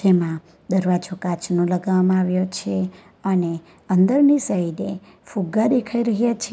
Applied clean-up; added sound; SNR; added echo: none; none; none; none.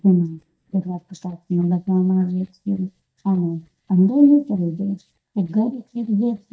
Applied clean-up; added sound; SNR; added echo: neural mask model DeepFilterNet 3.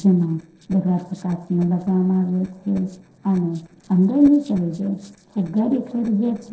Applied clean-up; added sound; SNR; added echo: neural separator model SepFormer DNS4.